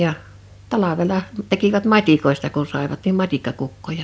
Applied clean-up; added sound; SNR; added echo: none; none; none; none.